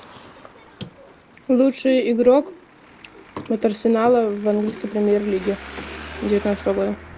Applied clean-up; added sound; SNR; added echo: none; Traffic noise, roadway noise; 19 dB; none.